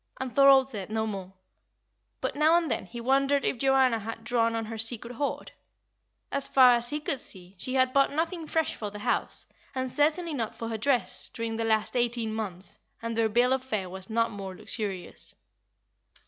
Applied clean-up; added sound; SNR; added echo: none; none; none; none.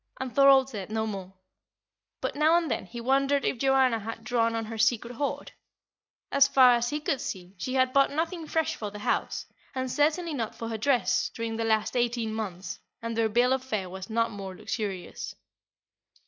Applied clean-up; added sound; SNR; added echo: neural mask model Resemble Enhance denoiser.